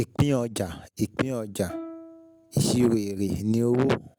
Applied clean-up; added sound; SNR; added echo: none; Plucked string instrument; 17 dB; none.